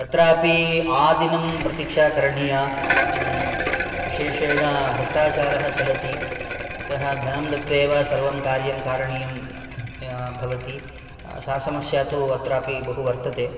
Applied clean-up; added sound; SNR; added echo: none; Bicycle; 7 dB; reverberation time 2.3 s.